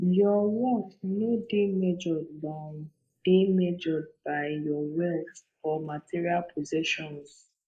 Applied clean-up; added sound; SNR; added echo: neural mask model Resemble Enhance denoiser.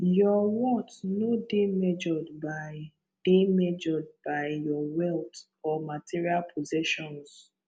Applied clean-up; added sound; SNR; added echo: none; none; none; none.